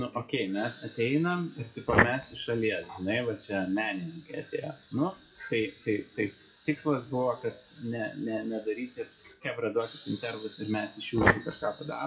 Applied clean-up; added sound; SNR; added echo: classical method WPE with log-MMSE.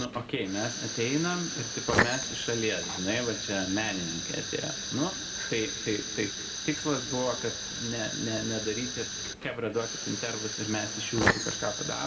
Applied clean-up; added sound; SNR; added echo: none; Fire; 2 dB; reverberation time 1.4 s.